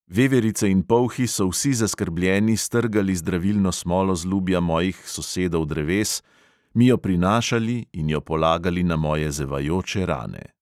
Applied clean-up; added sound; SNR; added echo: none; none; none; none.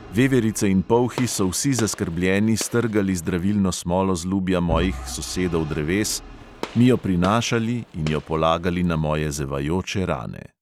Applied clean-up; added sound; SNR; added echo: none; Gunshot, gunfire + Engine / Vehicle; 16 dB; none.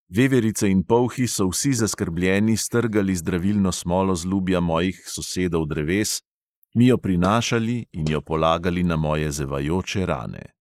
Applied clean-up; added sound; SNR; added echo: neural mask model Resemble Enhance denoiser.